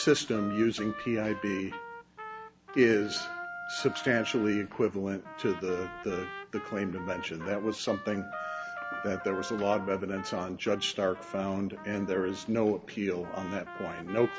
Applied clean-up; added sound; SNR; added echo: none; Trumpet + Wind instrument, woodwind instrument; 11 dB; none.